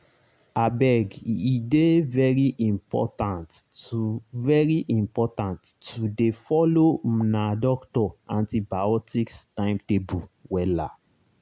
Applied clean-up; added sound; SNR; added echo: none; none; none; none.